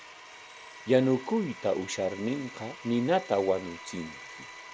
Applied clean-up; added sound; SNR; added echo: none; Domestic sounds, home sounds; 16 dB; none.